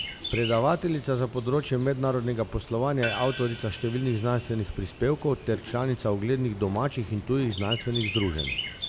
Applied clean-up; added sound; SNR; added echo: none; Chirp, tweet + Crash cymbal / Hi-hat; 10 dB; none.